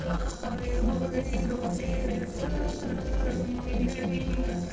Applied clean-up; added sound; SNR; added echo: neural separator model SepFormer DNS4.